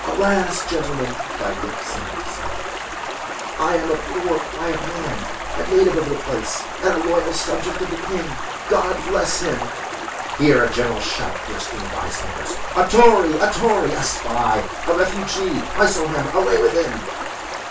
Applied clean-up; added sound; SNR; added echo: none; Stream; 7 dB; reverberation time 0.2 s.